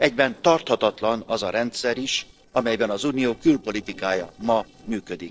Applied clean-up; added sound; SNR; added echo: neural separator model SepFormer DNS4.